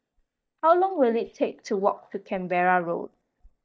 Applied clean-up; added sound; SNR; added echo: neural mask model DeepFilterNet 3.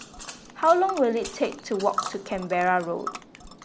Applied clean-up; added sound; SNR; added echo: none; Tick; 12 dB; none.